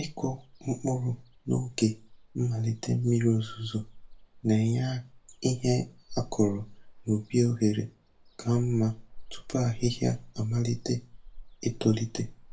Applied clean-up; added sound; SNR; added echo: none; Ocean; 16 dB; reverberation time 0.2 s.